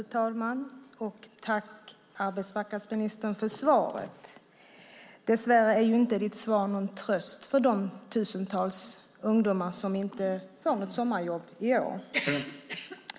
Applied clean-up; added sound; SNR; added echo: none; none; none; none.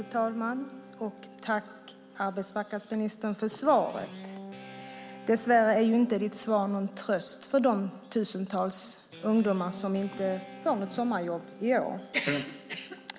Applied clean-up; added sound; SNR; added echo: none; Guitar; 18 dB; none.